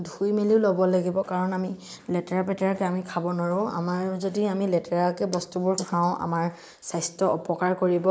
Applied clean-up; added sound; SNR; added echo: neural mask model Resemble Enhance denoiser.